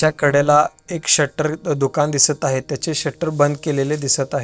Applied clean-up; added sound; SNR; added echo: neural separator model SepFormer DNS4.